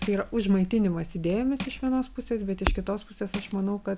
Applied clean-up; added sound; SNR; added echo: none; Crackle + Crushing; 9 dB; none.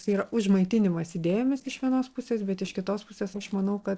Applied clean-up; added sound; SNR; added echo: neural separator model SepFormer DNS4.